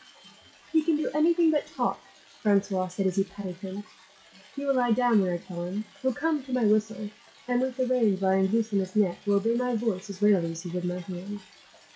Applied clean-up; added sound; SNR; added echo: classical method WPE with log-MMSE.